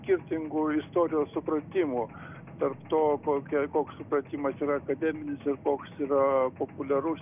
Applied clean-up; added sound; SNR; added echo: none; Mechanisms; 17 dB; none.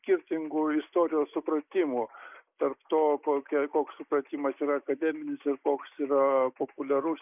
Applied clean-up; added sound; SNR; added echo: neural mask model Resemble Enhance denoiser.